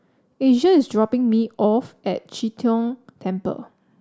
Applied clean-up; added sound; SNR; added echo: none; none; none; none.